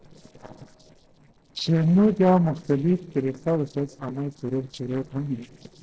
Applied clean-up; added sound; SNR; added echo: neural separator model SepFormer DNS4.